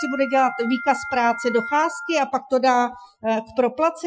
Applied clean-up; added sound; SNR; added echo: classical method Wiener filter.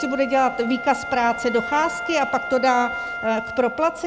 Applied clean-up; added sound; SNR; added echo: none; Wind instrument, woodwind instrument; 9 dB; none.